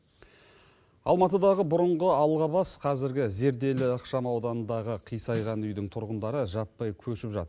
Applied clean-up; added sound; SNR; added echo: none; Snare drum; 18 dB; none.